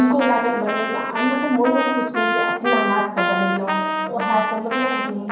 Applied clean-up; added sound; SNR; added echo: none; Trumpet; 2 dB; reverberation time 0.6 s.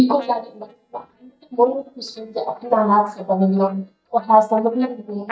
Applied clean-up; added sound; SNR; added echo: neural mask model DeepFilterNet 3.